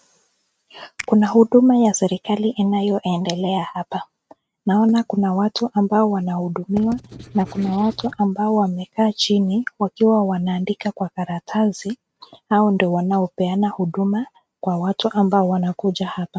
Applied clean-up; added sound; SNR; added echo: neural mask model RNNoise.